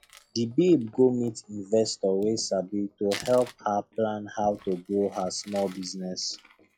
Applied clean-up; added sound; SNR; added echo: classical method log-MMSE.